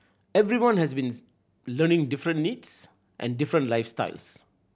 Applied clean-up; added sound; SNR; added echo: none; none; none; none.